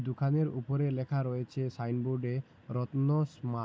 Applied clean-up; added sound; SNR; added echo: none; none; none; none.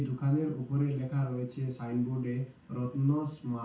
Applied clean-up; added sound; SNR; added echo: none; none; none; reverberation time 0.4 s.